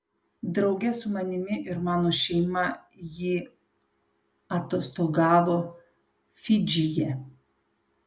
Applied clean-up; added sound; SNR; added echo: none; none; none; none.